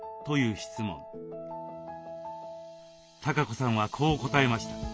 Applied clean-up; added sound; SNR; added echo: none; none; none; none.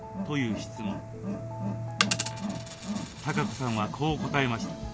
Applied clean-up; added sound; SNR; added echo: none; Wild animals + Coin (dropping); 1 dB; none.